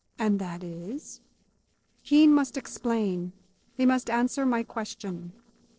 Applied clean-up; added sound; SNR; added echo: neural separator model SepFormer DNS4.